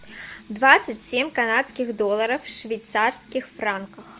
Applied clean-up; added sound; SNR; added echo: none; none; none; none.